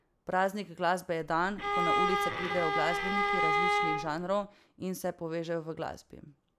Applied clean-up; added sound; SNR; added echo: none; Bowed string instrument; -4 dB; none.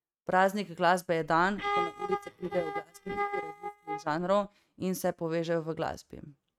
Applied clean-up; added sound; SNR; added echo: neural mask model RNNoise.